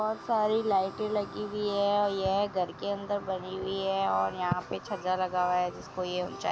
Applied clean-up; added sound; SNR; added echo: none; Harmonica; 19 dB; none.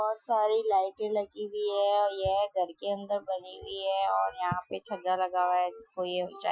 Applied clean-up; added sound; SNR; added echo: classical method Wiener filter.